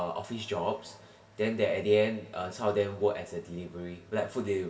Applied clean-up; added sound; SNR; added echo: none; none; none; reverberation time 1.3 s.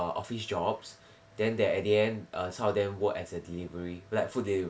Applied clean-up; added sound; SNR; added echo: none; none; none; none.